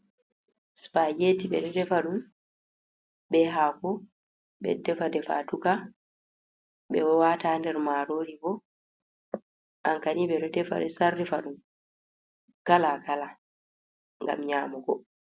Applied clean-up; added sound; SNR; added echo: none; none; none; none.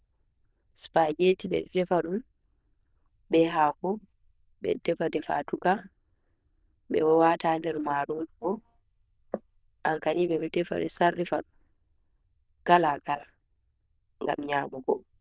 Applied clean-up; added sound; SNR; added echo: neural diffusion model UNIVERSE++.